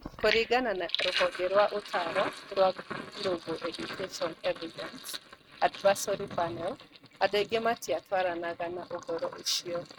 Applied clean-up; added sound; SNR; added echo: neural mask model RNNoise.